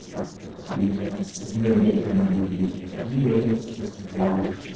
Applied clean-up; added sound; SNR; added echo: neural separator model SepFormer DNS4.